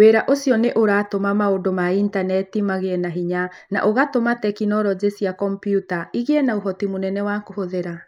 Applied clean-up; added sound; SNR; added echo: neural mask model Resemble Enhance denoiser.